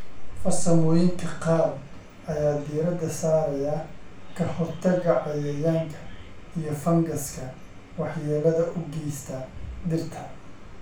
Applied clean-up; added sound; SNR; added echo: none; none; none; reverberation time 0.3 s.